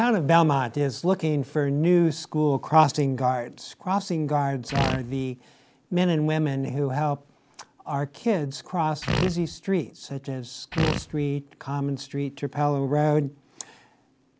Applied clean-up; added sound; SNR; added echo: none; Fart; 3 dB; none.